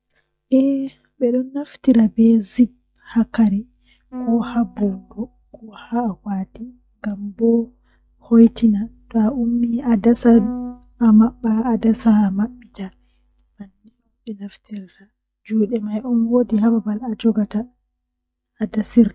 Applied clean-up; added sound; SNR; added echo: neural mask model DeepFilterNet 3.